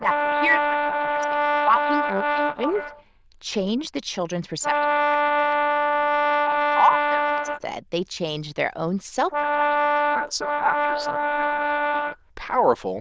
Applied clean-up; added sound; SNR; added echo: neural diffusion model UNIVERSE++.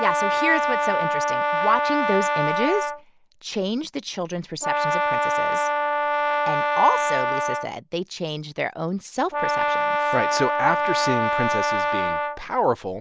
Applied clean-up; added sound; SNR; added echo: none; Brass instrument; -3 dB; none.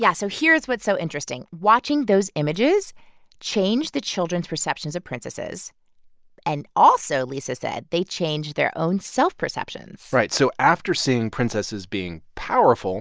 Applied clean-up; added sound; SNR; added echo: none; none; none; none.